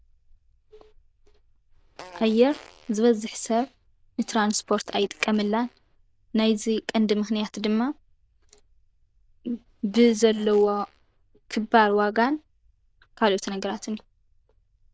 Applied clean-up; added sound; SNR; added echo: neural diffusion model UNIVERSE++.